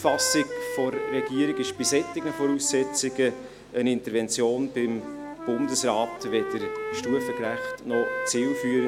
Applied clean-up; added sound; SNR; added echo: none; Wind instrument, woodwind instrument; 7 dB; none.